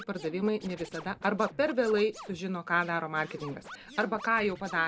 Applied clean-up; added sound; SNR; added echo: none; Scratching (performance technique); 17 dB; none.